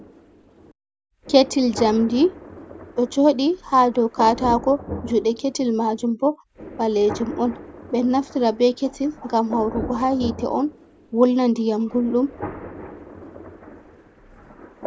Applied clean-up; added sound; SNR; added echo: none; Thunder; 15 dB; none.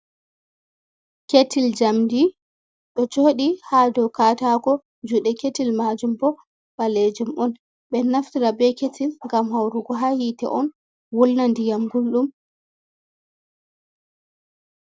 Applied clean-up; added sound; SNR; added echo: none; none; none; none.